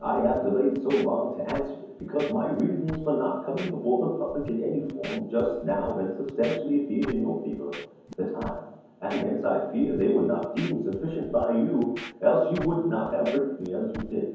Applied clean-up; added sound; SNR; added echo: none; Scratching (performance technique); 17 dB; reverberation time 0.9 s.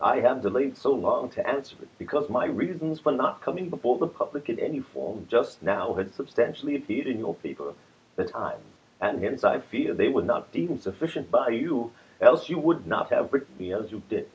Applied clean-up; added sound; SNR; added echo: none; none; none; none.